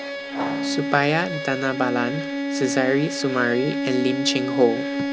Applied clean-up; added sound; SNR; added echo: none; Bowed string instrument; 3 dB; none.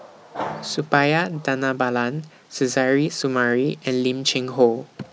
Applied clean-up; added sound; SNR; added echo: none; none; none; none.